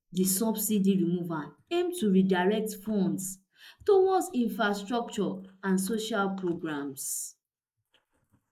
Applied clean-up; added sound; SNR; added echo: neural mask model Resemble Enhance denoiser.